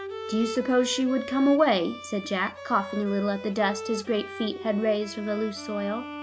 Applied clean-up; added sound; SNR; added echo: none; Bowed string instrument; 11 dB; none.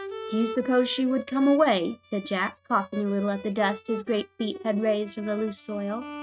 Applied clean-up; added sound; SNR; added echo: neural mask model RNNoise.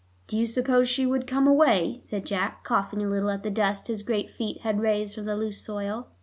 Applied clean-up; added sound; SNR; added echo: none; none; none; none.